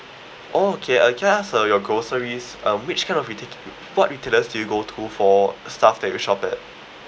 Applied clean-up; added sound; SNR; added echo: none; none; none; none.